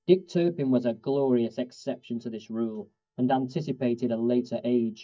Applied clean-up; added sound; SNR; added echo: neural mask model DeepFilterNet 3.